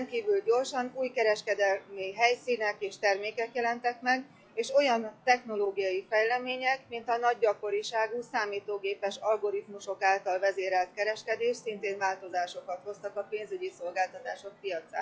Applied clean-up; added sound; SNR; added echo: classical method log-MMSE.